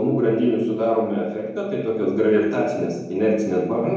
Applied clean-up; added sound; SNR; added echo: none; none; none; reverberation time 0.9 s.